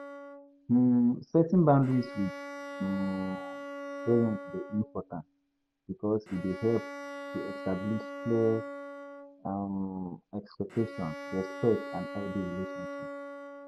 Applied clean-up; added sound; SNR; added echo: none; Bowed string instrument; 11 dB; none.